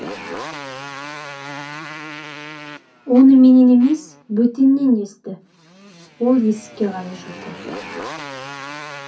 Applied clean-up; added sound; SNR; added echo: none; Motorcycle; 16 dB; reverberation time 0.3 s.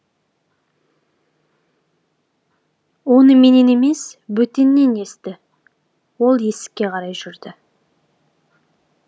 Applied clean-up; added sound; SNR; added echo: none; none; none; none.